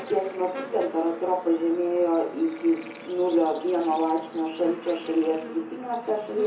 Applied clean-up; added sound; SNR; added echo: none; Bird / Insect; 13 dB; reverberation time 0.6 s.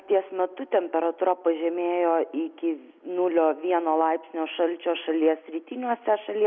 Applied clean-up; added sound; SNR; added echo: none; none; none; none.